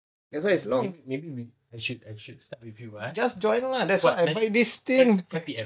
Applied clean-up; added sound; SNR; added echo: neural mask model DeepFilterNet 3.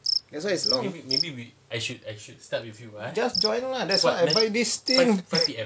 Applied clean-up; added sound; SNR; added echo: none; Cricket; 4 dB; none.